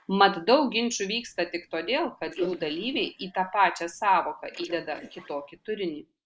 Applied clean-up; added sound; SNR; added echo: neural mask model Resemble Enhance denoiser.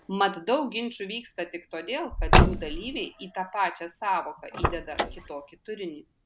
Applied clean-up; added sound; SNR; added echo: none; Car; -3 dB; none.